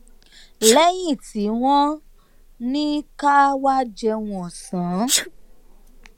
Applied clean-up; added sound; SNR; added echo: none; Sneeze; 10 dB; none.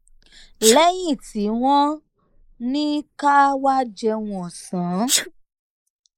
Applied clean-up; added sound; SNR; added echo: neural mask model Resemble Enhance denoiser.